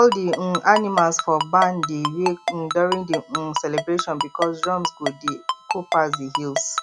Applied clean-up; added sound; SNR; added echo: none; Ringtone; 6 dB; none.